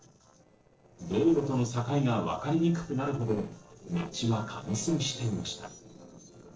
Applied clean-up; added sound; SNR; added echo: neural separator model SepFormer DNS4.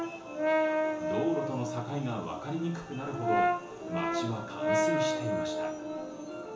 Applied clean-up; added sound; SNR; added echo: none; Brass instrument; -4 dB; reverberation time 0.7 s.